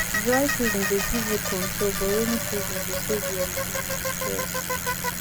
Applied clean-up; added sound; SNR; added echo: none; Bicycle; -2 dB; none.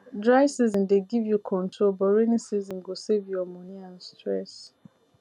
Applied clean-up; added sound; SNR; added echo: none; none; none; none.